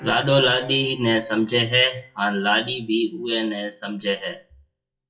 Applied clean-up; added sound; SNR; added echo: classical method WPE with log-MMSE.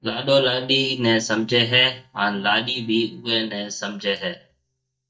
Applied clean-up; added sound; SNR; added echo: neural mask model DeepFilterNet 3.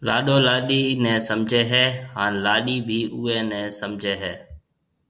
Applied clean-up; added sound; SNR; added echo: none; none; none; none.